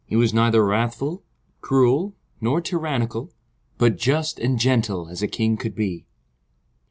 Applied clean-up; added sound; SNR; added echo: none; none; none; none.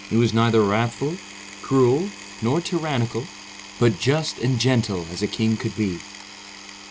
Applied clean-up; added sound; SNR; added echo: none; Power tool; 17 dB; none.